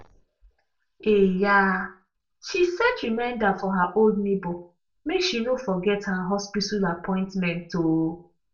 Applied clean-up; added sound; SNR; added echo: none; none; none; reverberation time 0.2 s.